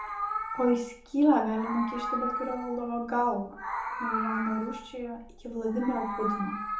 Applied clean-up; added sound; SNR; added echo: none; Meow; 6 dB; reverberation time 0.8 s.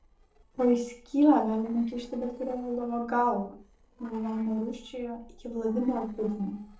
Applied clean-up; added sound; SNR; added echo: neural separator model SepFormer DNS4.